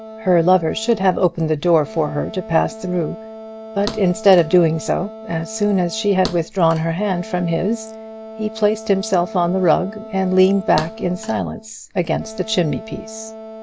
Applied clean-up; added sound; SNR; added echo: none; Wind instrument, woodwind instrument + Thump, thud; 15 dB; none.